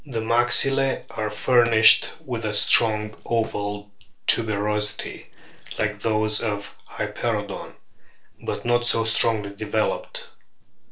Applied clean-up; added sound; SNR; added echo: neural separator model SepFormer DNS4.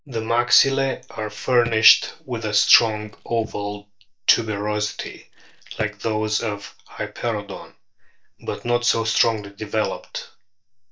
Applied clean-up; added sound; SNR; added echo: neural mask model DeepFilterNet 3.